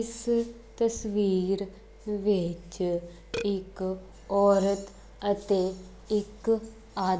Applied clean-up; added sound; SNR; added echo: none; Burping, eructation; 20 dB; none.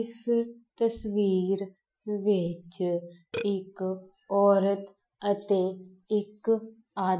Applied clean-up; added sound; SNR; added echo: classical method Wiener filter.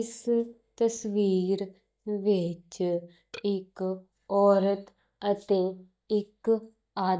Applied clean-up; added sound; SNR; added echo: neural mask model DeepFilterNet 3.